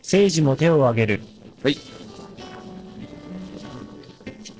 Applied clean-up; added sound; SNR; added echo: neural separator model SepFormer DNS4.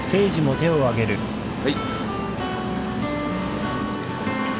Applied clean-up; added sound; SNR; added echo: none; Train; 6 dB; none.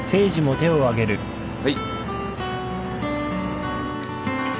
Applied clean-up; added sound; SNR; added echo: none; none; none; none.